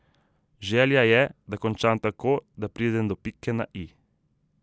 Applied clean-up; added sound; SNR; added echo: none; none; none; none.